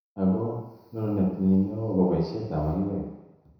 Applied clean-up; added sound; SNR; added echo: none; none; none; reverberation time 1.0 s.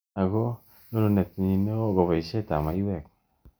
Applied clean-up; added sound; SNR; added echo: none; none; none; none.